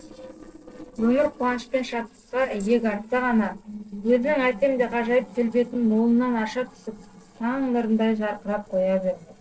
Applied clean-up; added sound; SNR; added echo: neural separator model SepFormer DNS4.